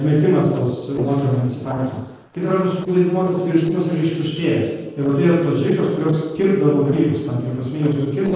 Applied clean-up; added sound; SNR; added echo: neural separator model SepFormer DNS4.